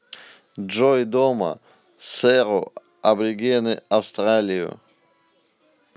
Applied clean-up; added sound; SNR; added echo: none; none; none; none.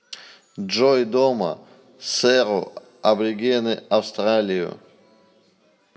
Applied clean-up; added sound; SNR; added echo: none; none; none; reverberation time 0.7 s.